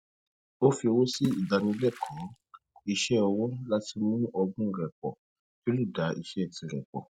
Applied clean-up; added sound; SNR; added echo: none; Water / Splash, splatter; 11 dB; none.